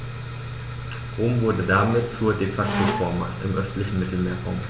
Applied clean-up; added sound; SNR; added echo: none; Squeak; 6 dB; none.